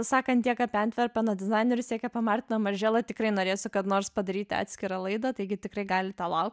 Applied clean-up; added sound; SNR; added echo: none; none; none; none.